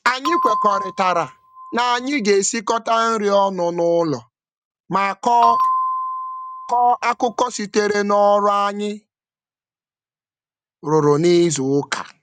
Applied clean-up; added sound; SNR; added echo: neural mask model RNNoise.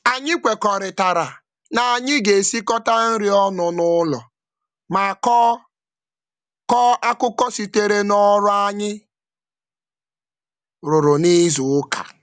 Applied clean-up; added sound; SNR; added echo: none; none; none; none.